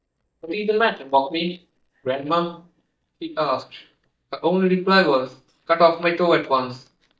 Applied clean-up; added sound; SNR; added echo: neural mask model DeepFilterNet 3.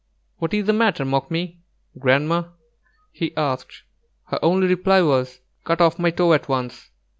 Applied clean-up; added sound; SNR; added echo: none; none; none; none.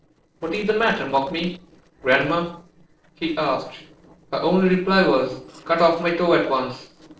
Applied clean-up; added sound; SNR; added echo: neural separator model SepFormer DNS4.